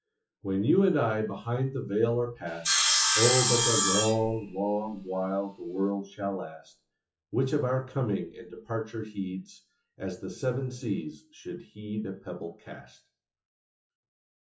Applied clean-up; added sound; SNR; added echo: classical method WPE with log-MMSE.